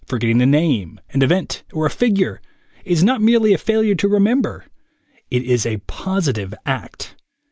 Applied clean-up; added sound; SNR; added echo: none; none; none; none.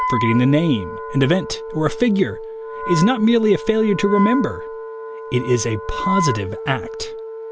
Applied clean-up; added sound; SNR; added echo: none; Wind instrument, woodwind instrument; 7 dB; none.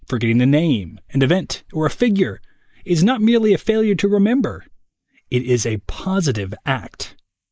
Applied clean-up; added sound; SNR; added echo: neural mask model Resemble Enhance denoiser.